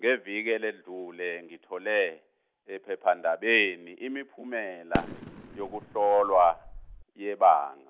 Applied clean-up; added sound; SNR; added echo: none; Fireworks; 9 dB; none.